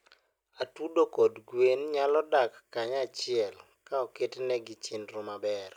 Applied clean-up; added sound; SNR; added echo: none; none; none; none.